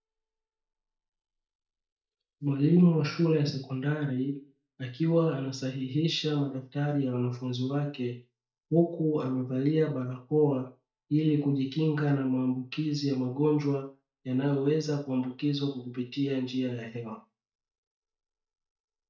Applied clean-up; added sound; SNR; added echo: neural mask model DeepFilterNet 3.